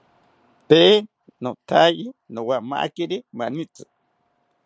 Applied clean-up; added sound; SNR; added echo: none; none; none; none.